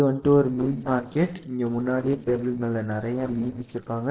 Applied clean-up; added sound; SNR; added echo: neural separator model SepFormer DNS4.